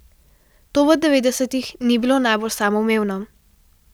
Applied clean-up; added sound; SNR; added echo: none; none; none; none.